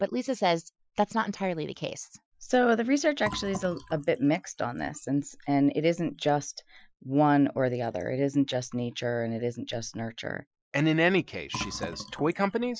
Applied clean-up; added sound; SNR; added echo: classical method Wiener filter.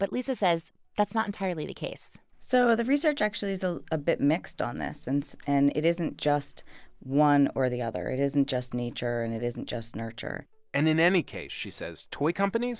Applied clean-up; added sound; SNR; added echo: none; none; none; none.